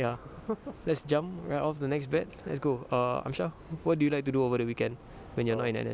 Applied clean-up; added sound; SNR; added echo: none; none; none; none.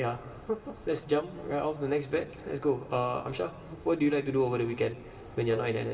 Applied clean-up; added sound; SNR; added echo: none; none; none; reverberation time 2.1 s.